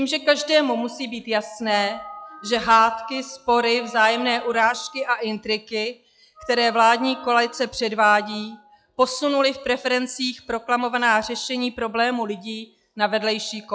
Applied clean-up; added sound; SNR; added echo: classical method log-MMSE.